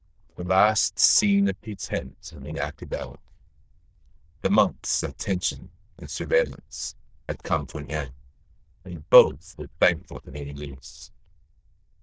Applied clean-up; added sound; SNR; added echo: neural diffusion model UNIVERSE++.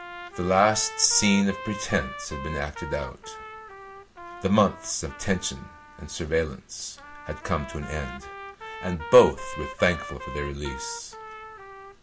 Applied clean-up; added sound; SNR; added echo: none; Trumpet; 13 dB; none.